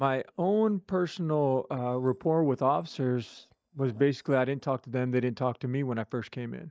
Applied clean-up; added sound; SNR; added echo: neural mask model DeepFilterNet 3.